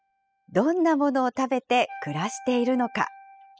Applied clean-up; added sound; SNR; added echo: classical method spectral subtraction.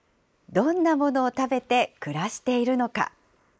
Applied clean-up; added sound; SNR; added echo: neural mask model Resemble Enhance denoiser.